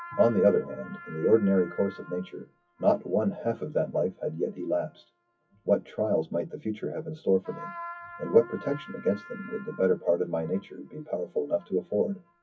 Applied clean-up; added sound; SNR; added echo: classical method WPE with log-MMSE.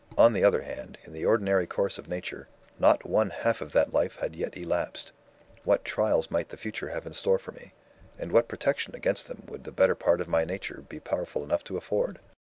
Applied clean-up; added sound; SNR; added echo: none; none; none; none.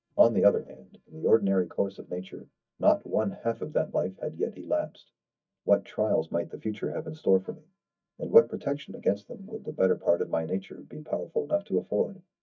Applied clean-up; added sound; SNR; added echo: neural mask model DeepFilterNet 3.